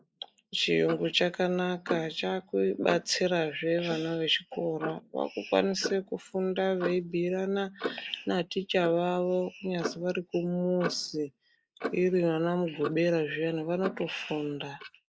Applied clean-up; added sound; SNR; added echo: neural mask model Resemble Enhance denoiser.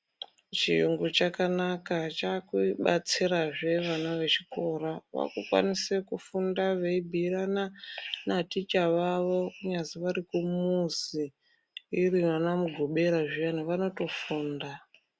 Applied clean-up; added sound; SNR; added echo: none; none; none; none.